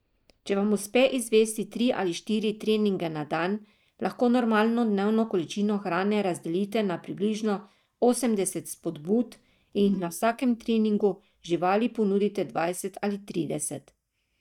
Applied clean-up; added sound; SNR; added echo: neural mask model DeepFilterNet 3.